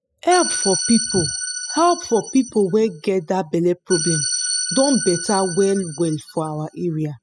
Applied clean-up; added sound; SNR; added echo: classical method spectral subtraction.